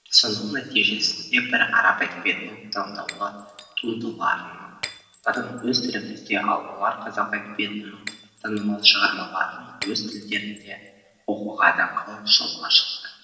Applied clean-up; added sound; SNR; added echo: none; Shatter; 18 dB; reverberation time 1.1 s.